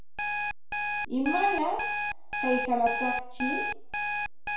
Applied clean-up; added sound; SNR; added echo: none; Alarm; 0 dB; reverberation time 0.6 s.